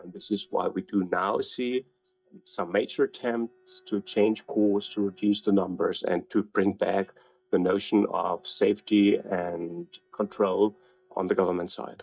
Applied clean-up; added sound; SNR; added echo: neural mask model DeepFilterNet 3.